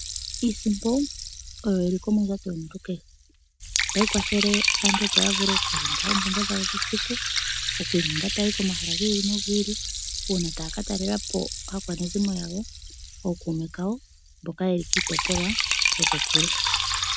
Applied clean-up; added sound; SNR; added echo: none; Liquid; 0 dB; none.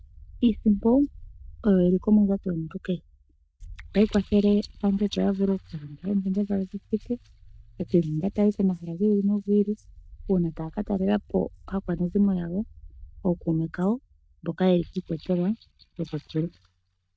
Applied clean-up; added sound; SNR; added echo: neural mask model DeepFilterNet 3.